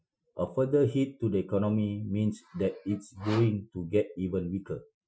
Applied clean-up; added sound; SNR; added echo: classical method Wiener filter.